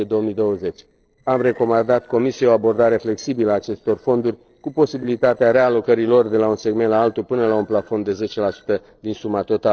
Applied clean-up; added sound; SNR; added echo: neural separator model SepFormer DNS4.